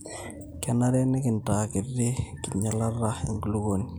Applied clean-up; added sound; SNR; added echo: none; none; none; none.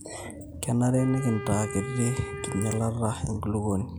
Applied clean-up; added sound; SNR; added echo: none; Wind instrument, woodwind instrument; 12 dB; none.